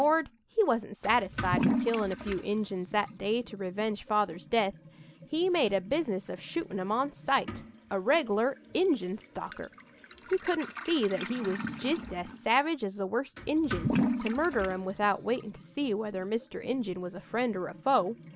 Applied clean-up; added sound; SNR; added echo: none; Toilet flush / Liquid; 8 dB; none.